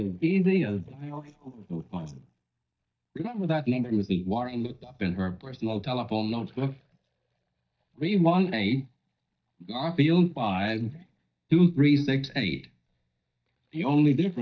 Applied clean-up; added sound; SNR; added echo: neural mask model DeepFilterNet 3.